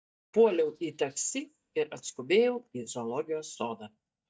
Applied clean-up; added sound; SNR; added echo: neural mask model DeepFilterNet 3.